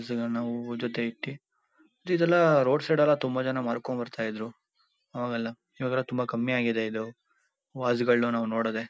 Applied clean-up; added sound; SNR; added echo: none; none; none; none.